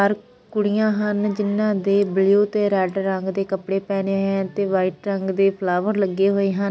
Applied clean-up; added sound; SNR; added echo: none; none; none; none.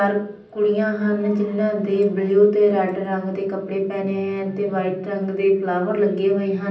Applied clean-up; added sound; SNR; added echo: none; none; none; reverberation time 0.6 s.